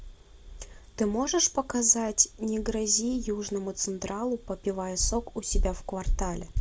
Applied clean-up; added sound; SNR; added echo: none; none; none; none.